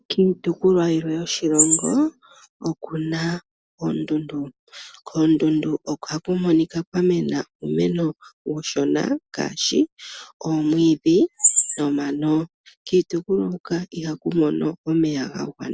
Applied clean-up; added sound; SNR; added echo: none; Chirp, tweet; 2 dB; none.